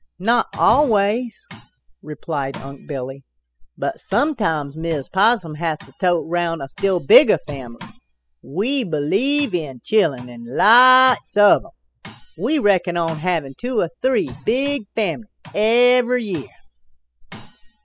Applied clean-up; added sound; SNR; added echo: classical method spectral subtraction.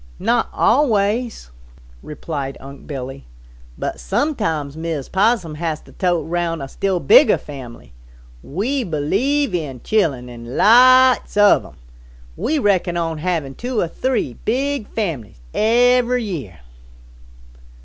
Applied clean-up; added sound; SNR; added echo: none; none; none; none.